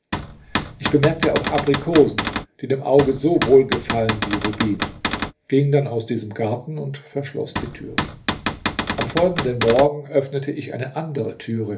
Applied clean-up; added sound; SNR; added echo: none; Cupboard open or close / Door; 4 dB; reverberation time 0.3 s.